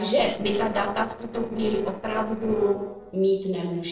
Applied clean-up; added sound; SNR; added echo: neural separator model SepFormer DNS4.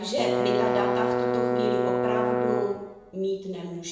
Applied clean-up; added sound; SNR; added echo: none; Bowed string instrument; -4 dB; reverberation time 0.8 s.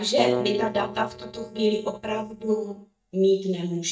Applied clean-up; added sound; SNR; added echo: neural mask model DeepFilterNet 3.